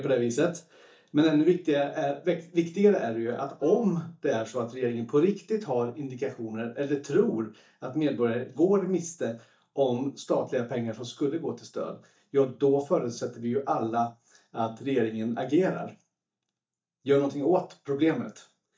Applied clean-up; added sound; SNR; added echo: neural mask model DeepFilterNet 3.